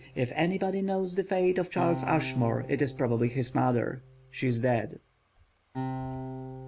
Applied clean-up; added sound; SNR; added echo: none; Acoustic guitar; 11 dB; none.